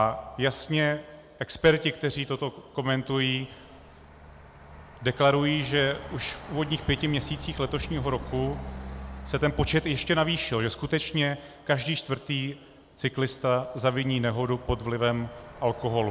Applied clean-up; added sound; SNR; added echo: none; Truck; 16 dB; none.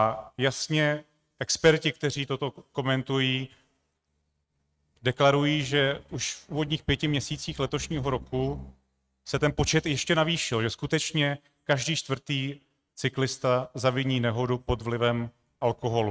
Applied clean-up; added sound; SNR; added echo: neural mask model RNNoise.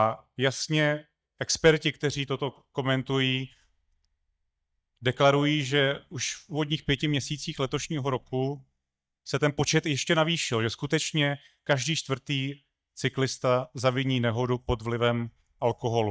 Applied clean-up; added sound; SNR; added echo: neural mask model DeepFilterNet 3.